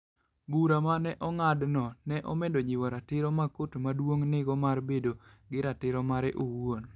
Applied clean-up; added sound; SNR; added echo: none; none; none; none.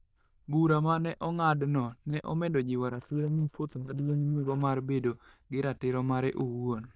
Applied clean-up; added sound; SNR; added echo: neural diffusion model UNIVERSE++.